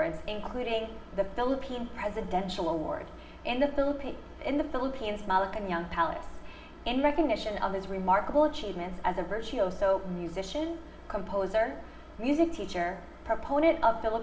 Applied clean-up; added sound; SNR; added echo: none; none; none; reverberation time 1.0 s.